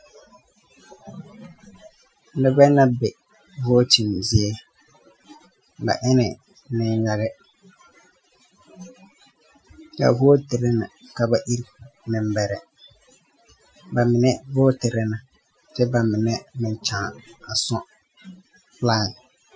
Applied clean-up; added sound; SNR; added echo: classical method Wiener filter.